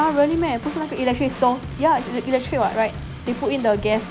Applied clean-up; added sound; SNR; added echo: none; Drum / Drum kit; 12 dB; none.